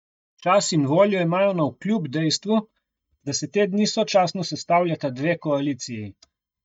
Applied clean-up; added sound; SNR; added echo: neural mask model DeepFilterNet 3.